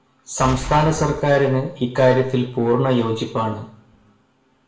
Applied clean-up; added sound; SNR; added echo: none; Boom; 15 dB; reverberation time 0.6 s.